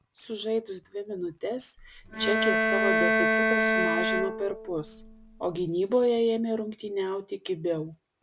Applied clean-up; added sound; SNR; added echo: none; Bowed string instrument; -3 dB; none.